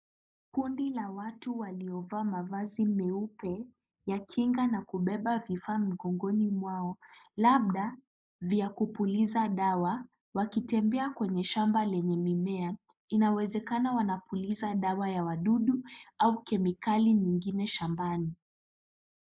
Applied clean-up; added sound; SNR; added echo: neural mask model Resemble Enhance denoiser.